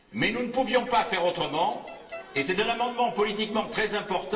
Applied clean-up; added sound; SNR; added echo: none; Crowd; 16 dB; reverberation time 0.8 s.